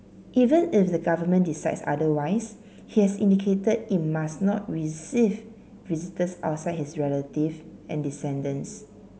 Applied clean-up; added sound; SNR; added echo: none; none; none; none.